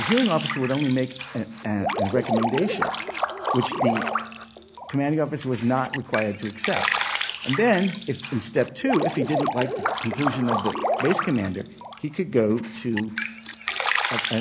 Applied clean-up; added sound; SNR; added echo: none; Drip; 2 dB; none.